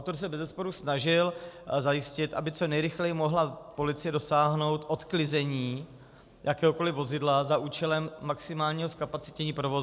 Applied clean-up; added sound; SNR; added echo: none; none; none; none.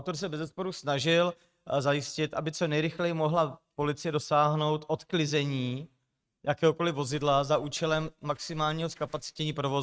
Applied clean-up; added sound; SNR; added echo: neural mask model RNNoise.